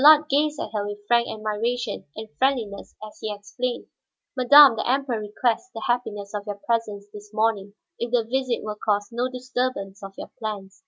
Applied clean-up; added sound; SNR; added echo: none; none; none; none.